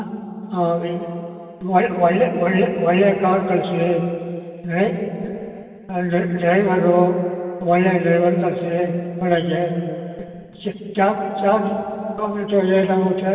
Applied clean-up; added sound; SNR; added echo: none; none; none; reverberation time 2.6 s.